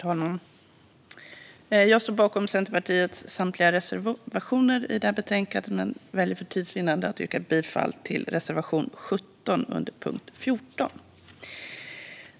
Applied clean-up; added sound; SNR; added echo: none; none; none; none.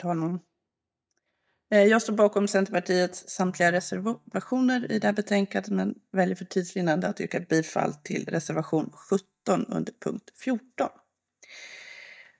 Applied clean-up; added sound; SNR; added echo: neural mask model DeepFilterNet 3.